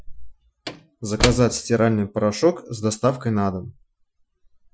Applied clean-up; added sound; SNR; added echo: classical method Wiener filter.